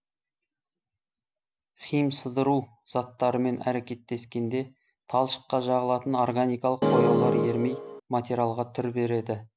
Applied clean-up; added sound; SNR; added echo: none; Keyboard (musical); -4 dB; none.